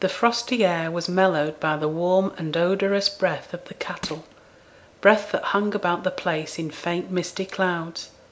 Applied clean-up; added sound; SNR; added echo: none; Crushing; 16 dB; none.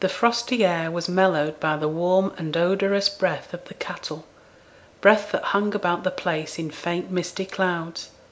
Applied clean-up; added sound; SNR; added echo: none; none; none; none.